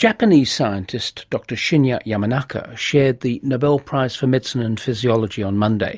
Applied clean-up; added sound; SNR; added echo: none; none; none; none.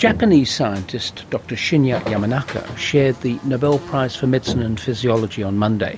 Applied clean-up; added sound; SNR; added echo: none; Buzz; 13 dB; none.